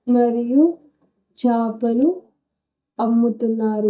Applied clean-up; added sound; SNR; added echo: neural mask model DeepFilterNet 3.